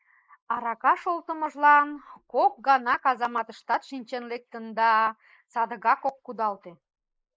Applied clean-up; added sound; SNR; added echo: neural mask model Resemble Enhance denoiser.